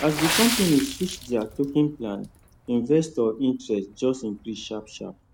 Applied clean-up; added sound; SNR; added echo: none; Water / Splash, splatter; 8 dB; none.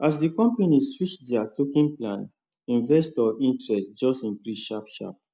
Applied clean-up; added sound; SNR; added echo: none; none; none; none.